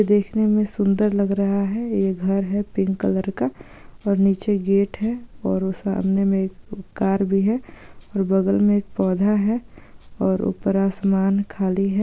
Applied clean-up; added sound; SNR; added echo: none; none; none; none.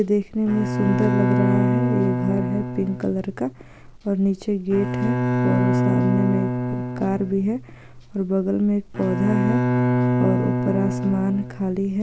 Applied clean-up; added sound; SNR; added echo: none; Bowed string instrument; 0 dB; none.